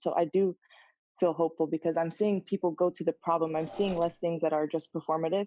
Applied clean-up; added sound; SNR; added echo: classical method log-MMSE.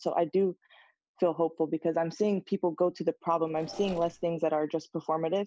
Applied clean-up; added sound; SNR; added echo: none; Engine / Mechanisms; 17 dB; none.